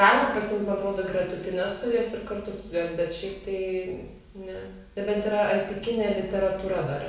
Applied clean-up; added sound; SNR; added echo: none; none; none; reverberation time 0.7 s.